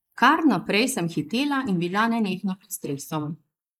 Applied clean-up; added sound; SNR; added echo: neural mask model Resemble Enhance denoiser.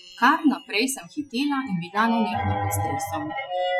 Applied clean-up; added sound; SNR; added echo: classical method Wiener filter.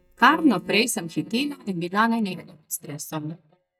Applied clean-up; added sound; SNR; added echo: neural mask model DeepFilterNet 3.